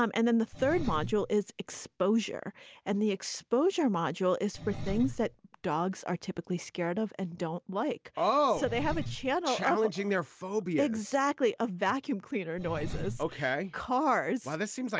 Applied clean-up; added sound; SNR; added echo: none; Engine; 13 dB; none.